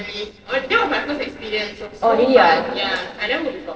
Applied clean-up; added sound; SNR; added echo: neural separator model SepFormer DNS4.